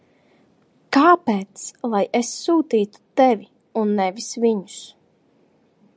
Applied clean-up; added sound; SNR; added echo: none; none; none; none.